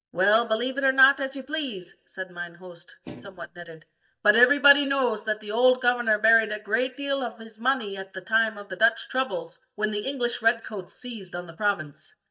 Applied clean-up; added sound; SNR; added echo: neural mask model DeepFilterNet 3.